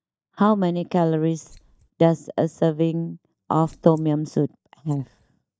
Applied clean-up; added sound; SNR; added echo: neural mask model DeepFilterNet 3.